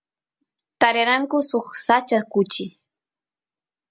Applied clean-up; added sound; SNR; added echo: none; none; none; none.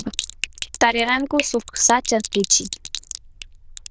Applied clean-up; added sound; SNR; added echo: neural diffusion model UNIVERSE++.